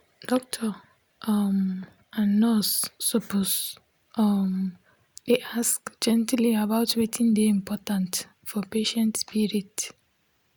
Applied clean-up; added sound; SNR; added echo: none; none; none; none.